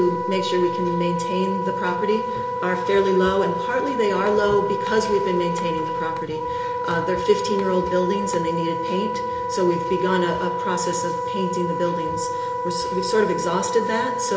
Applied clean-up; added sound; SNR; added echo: none; Wind instrument, woodwind instrument; 2 dB; reverberation time 2.2 s.